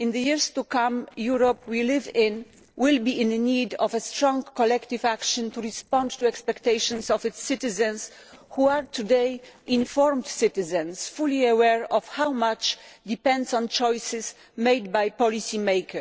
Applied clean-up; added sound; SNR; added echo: neural separator model SepFormer DNS4.